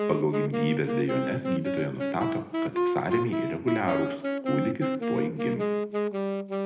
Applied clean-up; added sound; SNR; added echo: none; Wind instrument, woodwind instrument; -2 dB; reverberation time 0.8 s.